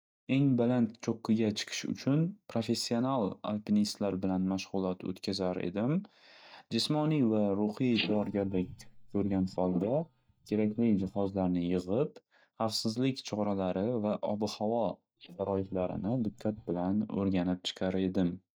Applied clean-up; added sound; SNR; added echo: neural mask model DeepFilterNet 3.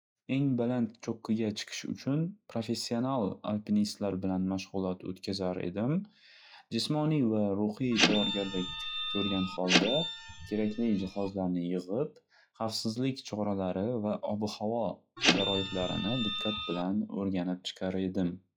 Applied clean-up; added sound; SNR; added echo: classical method log-MMSE.